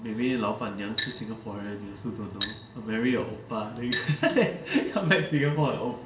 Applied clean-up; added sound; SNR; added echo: none; Glass; 11 dB; reverberation time 0.8 s.